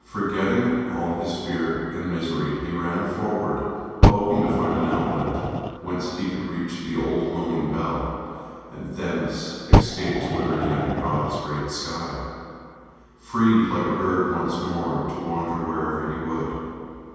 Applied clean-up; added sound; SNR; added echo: none; Fire; -2 dB; reverberation time 2.1 s.